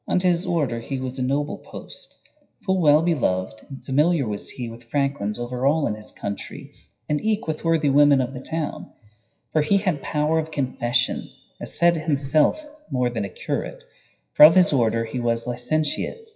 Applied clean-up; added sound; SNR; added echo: classical method WPE with log-MMSE.